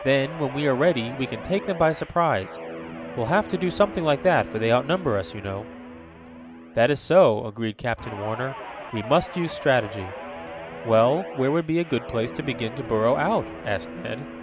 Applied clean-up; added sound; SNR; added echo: none; Guitar; 13 dB; none.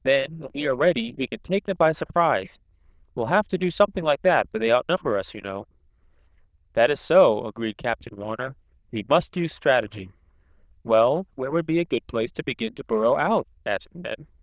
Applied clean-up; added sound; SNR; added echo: neural diffusion model UNIVERSE++.